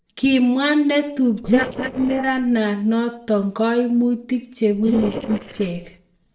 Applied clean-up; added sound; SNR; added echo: neural separator model SepFormer DNS4.